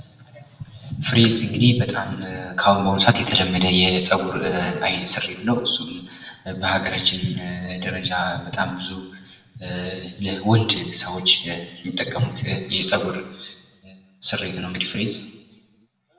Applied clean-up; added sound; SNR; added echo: none; none; none; reverberation time 0.7 s.